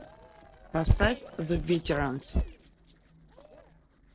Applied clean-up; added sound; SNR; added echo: neural separator model SepFormer DNS4.